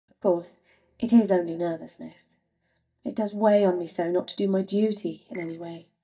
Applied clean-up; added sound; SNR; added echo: neural mask model DeepFilterNet 3.